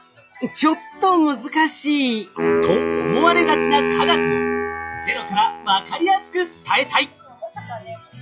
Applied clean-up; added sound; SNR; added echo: classical method log-MMSE.